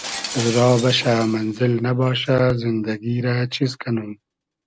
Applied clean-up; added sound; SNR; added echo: none; Shatter; 15 dB; none.